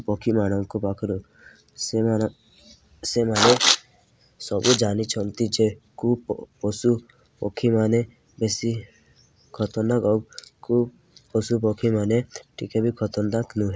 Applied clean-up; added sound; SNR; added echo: none; none; none; none.